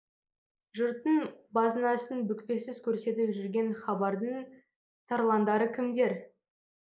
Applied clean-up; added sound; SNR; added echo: neural mask model Resemble Enhance denoiser.